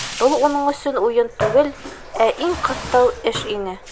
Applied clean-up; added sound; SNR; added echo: none; Bathtub (filling or washing); 11 dB; none.